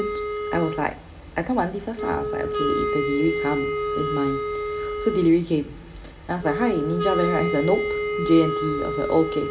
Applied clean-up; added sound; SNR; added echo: none; Wind instrument, woodwind instrument; 3 dB; reverberation time 1.8 s.